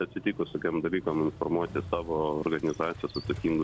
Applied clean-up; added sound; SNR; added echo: none; Motorcycle; 14 dB; none.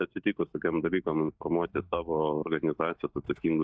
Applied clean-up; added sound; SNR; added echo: neural mask model DeepFilterNet 3.